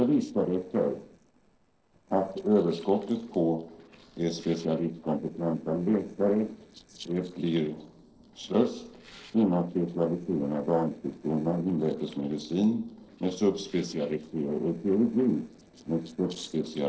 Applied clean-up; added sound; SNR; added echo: neural separator model SepFormer DNS4.